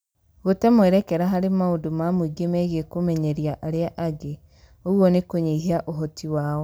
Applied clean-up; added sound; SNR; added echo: none; none; none; none.